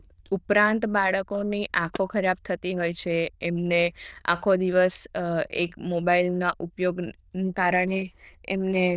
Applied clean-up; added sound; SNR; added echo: neural diffusion model UNIVERSE++.